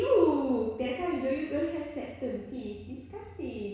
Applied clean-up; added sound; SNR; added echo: none; none; none; reverberation time 1.1 s.